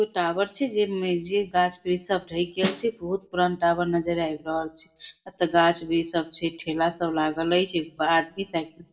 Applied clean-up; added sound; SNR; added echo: none; Snare drum; 5 dB; reverberation time 0.3 s.